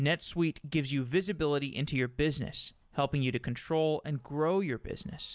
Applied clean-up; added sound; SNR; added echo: none; none; none; none.